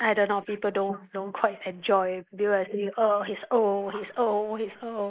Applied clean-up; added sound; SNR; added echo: neural mask model Resemble Enhance denoiser.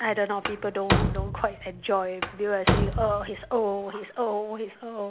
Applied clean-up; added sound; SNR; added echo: none; Slam; 0 dB; none.